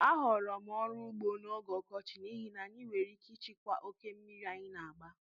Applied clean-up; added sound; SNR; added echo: none; none; none; none.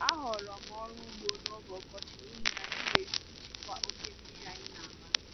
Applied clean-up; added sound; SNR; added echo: none; Crackle; -5 dB; none.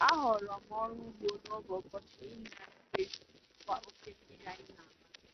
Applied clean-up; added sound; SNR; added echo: neural mask model RNNoise.